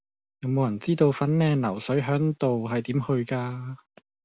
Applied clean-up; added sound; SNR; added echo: none; none; none; none.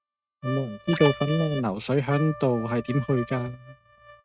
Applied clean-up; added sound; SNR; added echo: neural mask model RNNoise.